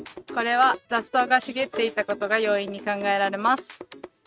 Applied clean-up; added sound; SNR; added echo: neural mask model RNNoise.